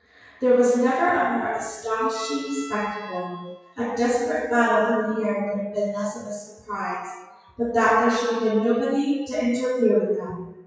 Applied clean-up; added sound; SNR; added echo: classical method WPE with log-MMSE.